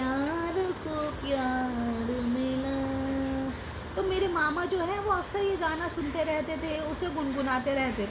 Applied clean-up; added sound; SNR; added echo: none; none; none; none.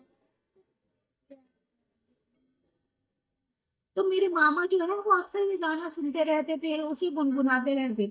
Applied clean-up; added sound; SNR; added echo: neural mask model DeepFilterNet 3.